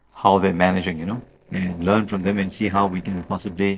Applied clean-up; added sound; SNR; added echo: neural separator model SepFormer DNS4.